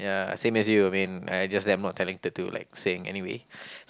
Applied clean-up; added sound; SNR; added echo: none; none; none; none.